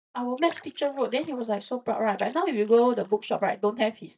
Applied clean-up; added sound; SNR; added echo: neural mask model DeepFilterNet 3.